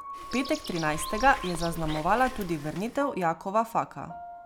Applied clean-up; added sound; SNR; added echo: none; Bird + Piano; 10 dB; none.